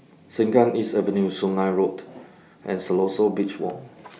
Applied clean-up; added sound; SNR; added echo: none; none; none; none.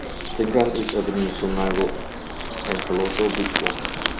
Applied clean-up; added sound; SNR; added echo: none; Bird + Crumpling, crinkling; 3 dB; none.